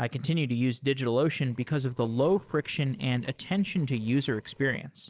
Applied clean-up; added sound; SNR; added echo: neural separator model SepFormer DNS4.